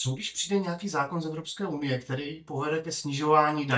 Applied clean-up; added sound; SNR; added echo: neural mask model DeepFilterNet 3.